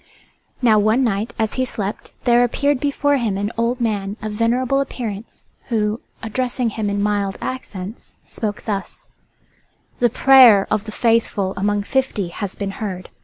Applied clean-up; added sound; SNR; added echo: none; none; none; none.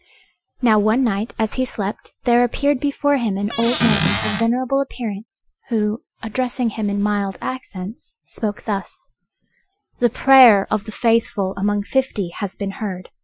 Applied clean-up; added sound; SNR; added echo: classical method Wiener filter.